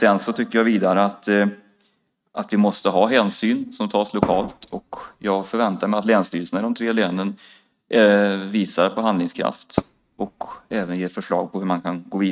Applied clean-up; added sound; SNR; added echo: neural mask model RNNoise.